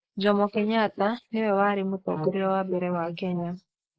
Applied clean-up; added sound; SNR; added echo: neural mask model Resemble Enhance denoiser.